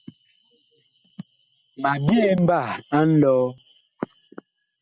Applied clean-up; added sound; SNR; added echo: none; none; none; none.